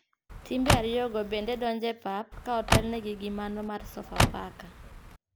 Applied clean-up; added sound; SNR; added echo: none; Car; -1 dB; none.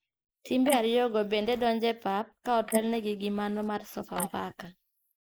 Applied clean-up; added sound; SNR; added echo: neural mask model Resemble Enhance denoiser.